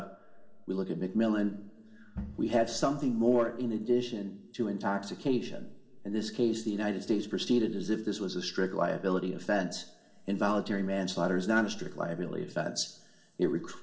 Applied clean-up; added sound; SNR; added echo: none; none; none; reverberation time 1.1 s.